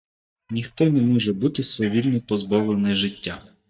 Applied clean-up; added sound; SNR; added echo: neural mask model DeepFilterNet 3.